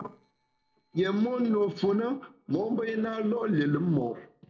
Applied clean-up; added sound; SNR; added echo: neural separator model SepFormer DNS4.